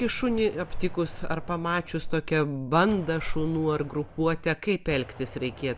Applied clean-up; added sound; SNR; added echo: none; Gunshot, gunfire; 19 dB; none.